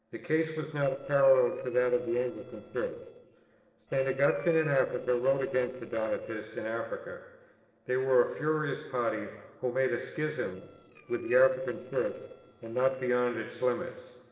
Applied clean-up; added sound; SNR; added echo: neural separator model SepFormer DNS4.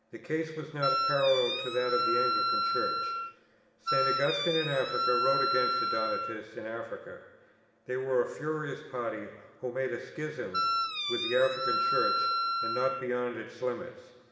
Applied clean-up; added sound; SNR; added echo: none; Wind instrument, woodwind instrument; -2 dB; reverberation time 2.0 s.